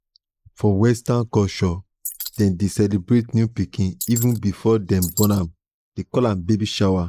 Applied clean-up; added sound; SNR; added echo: neural mask model Resemble Enhance denoiser.